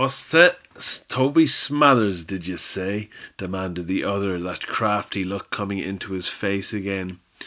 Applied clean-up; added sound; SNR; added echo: none; none; none; none.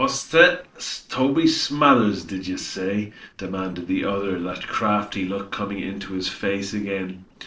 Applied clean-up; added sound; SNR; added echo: neural separator model SepFormer DNS4.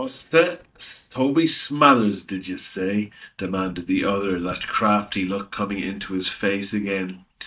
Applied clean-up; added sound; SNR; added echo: neural mask model DeepFilterNet 3.